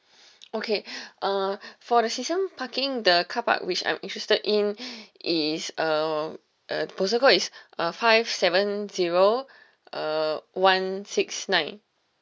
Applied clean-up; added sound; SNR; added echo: none; none; none; none.